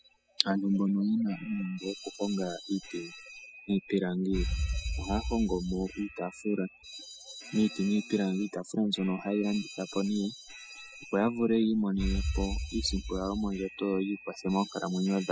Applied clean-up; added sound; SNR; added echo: classical method spectral subtraction.